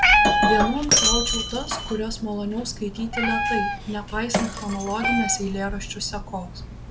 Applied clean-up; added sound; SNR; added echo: none; Shatter + Meow; -4 dB; none.